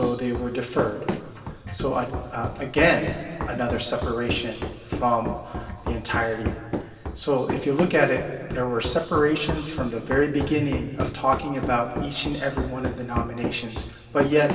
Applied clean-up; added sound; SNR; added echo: none; Run; 7 dB; reverberation time 2.3 s.